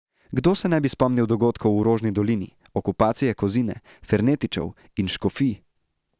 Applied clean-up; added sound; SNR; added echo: none; none; none; none.